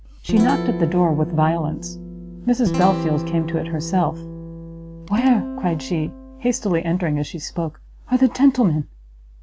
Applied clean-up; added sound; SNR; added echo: none; Guitar; 8 dB; none.